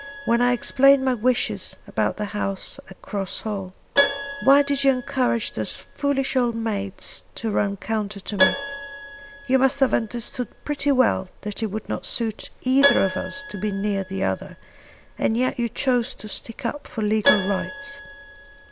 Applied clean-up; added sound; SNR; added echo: none; Keyboard (musical); 7 dB; none.